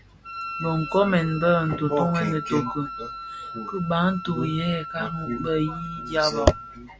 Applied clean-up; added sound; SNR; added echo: none; Wind instrument, woodwind instrument; 11 dB; none.